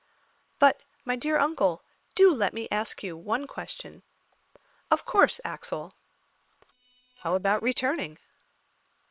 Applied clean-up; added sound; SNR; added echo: neural separator model SepFormer WHAM!.